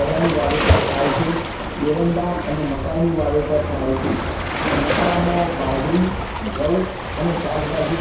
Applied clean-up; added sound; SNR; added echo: none; Waves, surf; 1 dB; reverberation time 0.7 s.